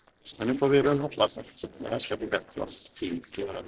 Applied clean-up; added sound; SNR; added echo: neural separator model SepFormer DNS4.